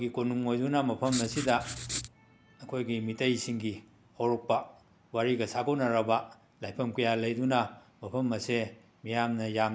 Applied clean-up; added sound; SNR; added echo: none; Writing; 7 dB; none.